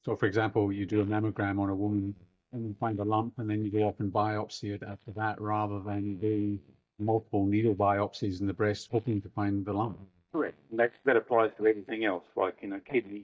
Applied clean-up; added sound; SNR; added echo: neural mask model DeepFilterNet 3.